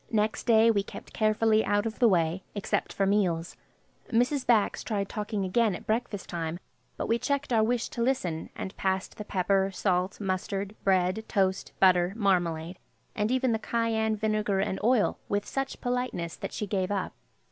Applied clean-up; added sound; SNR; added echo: none; none; none; none.